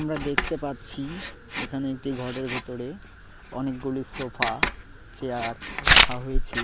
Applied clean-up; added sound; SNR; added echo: none; Writing; -5 dB; none.